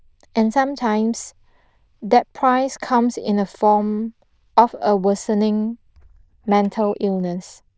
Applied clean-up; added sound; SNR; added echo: neural diffusion model UNIVERSE++.